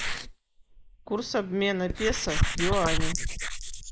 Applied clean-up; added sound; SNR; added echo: neural mask model Resemble Enhance denoiser.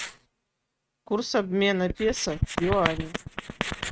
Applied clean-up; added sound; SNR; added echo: neural mask model RNNoise.